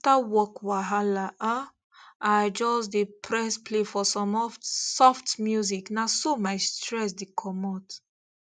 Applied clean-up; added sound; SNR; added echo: none; none; none; none.